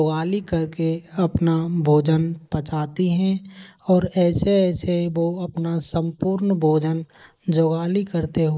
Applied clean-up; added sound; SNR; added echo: neural mask model Resemble Enhance denoiser.